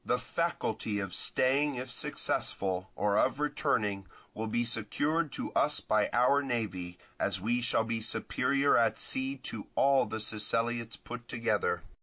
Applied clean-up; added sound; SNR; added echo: none; none; none; none.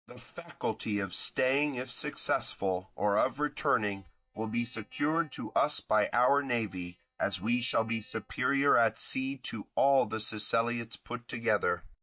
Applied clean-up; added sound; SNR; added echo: neural mask model DeepFilterNet 3.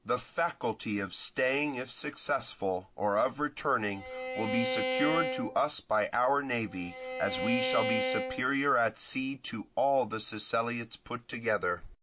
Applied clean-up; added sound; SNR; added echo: none; Bowed string instrument; 2 dB; none.